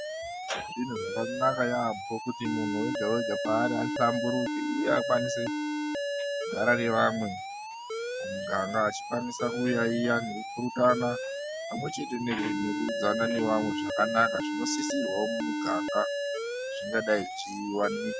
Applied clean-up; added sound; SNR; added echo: none; Alarm; 3 dB; none.